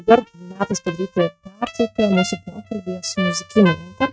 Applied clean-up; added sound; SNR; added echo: neural mask model RNNoise.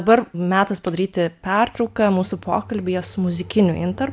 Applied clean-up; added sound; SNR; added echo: none; none; none; none.